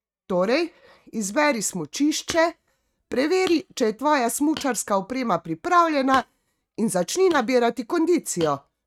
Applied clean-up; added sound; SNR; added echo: neural mask model RNNoise.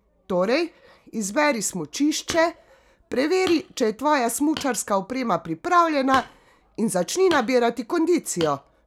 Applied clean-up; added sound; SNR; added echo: none; Hammer; 18 dB; none.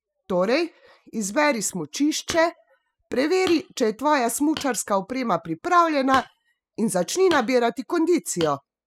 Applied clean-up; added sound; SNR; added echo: classical method spectral subtraction.